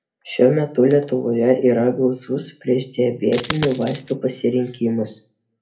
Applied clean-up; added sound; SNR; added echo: none; Coin (dropping); 5 dB; reverberation time 0.3 s.